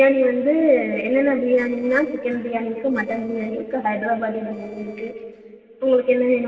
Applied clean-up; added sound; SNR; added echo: neural separator model SepFormer DNS4.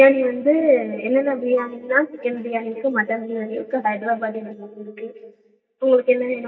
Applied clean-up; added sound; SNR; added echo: neural mask model DeepFilterNet 3.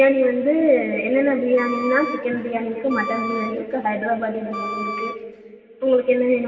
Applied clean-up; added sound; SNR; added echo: none; Wind instrument, woodwind instrument; 10 dB; reverberation time 2.4 s.